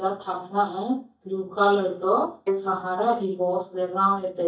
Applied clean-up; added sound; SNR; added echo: neural mask model DeepFilterNet 3.